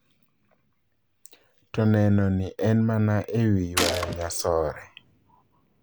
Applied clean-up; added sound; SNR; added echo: none; Gunshot, gunfire; 5 dB; none.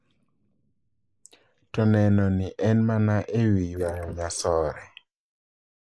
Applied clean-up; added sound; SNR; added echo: neural mask model Resemble Enhance denoiser.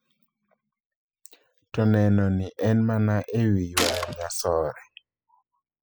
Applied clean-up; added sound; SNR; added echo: classical method spectral subtraction.